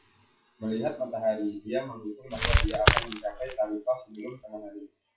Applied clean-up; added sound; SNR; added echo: classical method WPE with log-MMSE.